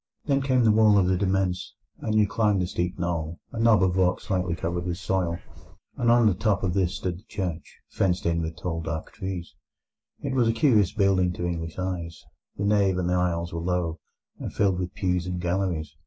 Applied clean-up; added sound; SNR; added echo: neural mask model Resemble Enhance denoiser.